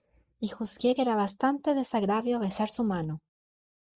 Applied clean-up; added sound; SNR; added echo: neural mask model Resemble Enhance denoiser.